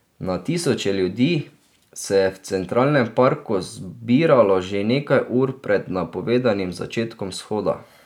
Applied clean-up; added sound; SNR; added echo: none; none; none; none.